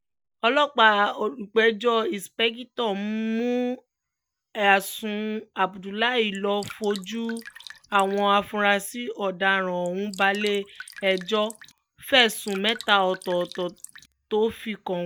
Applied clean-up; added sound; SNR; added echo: none; Drip; 19 dB; none.